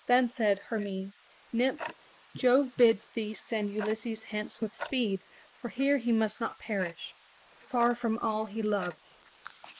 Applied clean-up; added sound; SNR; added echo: neural mask model Resemble Enhance denoiser.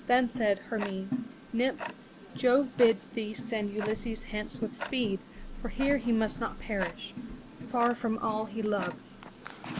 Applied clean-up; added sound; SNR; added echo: none; Tick-tock; 11 dB; none.